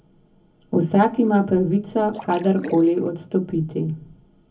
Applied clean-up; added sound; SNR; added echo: none; Splash, splatter; 16 dB; reverberation time 0.3 s.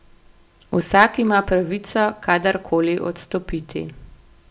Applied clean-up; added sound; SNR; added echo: none; none; none; none.